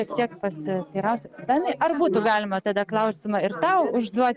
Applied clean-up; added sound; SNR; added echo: none; none; none; none.